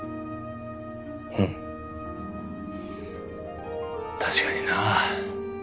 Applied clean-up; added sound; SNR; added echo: none; none; none; none.